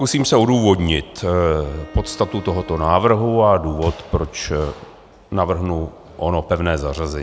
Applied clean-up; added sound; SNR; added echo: none; Bowed string instrument; 20 dB; none.